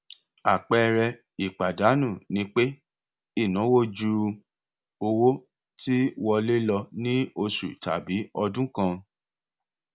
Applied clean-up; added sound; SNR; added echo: none; none; none; none.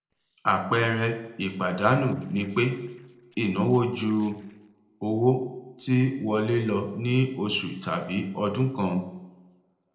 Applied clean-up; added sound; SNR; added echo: neural separator model SepFormer DNS4.